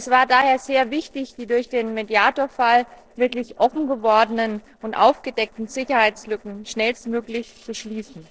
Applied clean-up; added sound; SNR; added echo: neural separator model SepFormer DNS4.